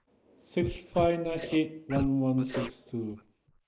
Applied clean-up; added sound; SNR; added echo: neural mask model Resemble Enhance denoiser.